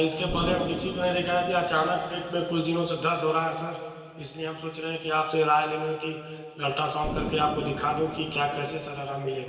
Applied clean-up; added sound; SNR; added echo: none; Explosion; 11 dB; reverberation time 2.5 s.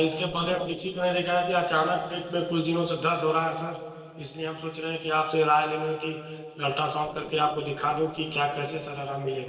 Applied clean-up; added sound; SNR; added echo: neural separator model SepFormer DNS4.